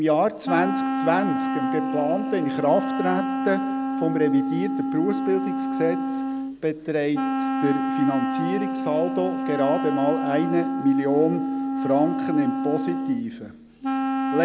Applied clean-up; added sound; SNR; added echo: none; Wind instrument, woodwind instrument; 1 dB; none.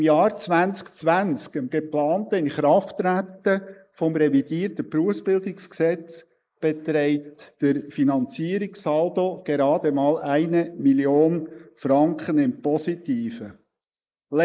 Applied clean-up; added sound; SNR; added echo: neural mask model Resemble Enhance denoiser.